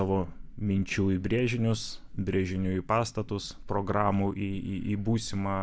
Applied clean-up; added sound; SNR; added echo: none; none; none; none.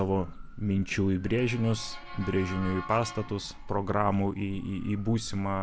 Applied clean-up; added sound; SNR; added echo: none; Motor vehicle (road) / Siren; 17 dB; none.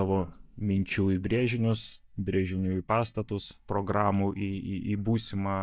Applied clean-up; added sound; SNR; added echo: neural mask model DeepFilterNet 3.